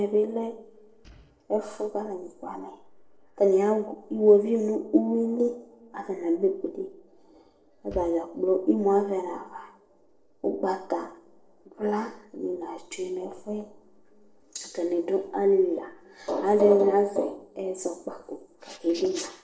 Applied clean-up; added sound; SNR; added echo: neural separator model SepFormer DNS4.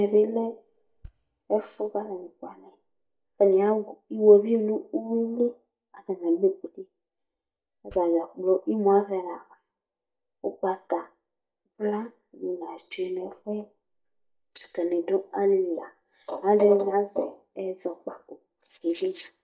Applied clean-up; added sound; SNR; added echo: neural mask model DeepFilterNet 3.